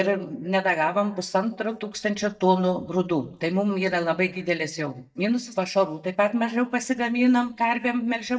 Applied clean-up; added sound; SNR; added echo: neural mask model DeepFilterNet 3.